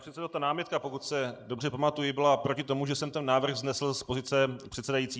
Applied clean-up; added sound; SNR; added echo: neural mask model Resemble Enhance denoiser.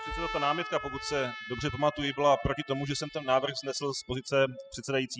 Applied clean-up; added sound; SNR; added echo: classical method spectral subtraction.